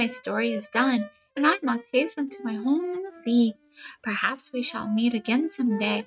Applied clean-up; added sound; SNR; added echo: neural mask model RNNoise.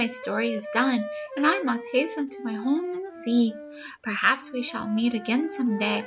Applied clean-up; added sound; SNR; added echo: none; Wind instrument, woodwind instrument; 12 dB; none.